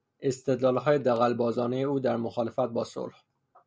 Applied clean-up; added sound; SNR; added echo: none; none; none; none.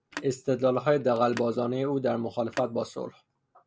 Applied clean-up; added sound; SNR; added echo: none; Telephone; 18 dB; none.